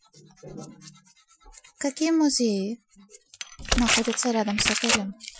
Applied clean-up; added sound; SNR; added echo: classical method Wiener filter.